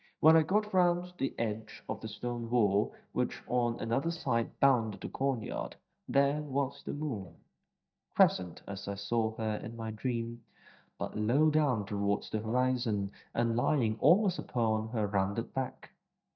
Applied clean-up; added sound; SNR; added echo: neural mask model DeepFilterNet 3.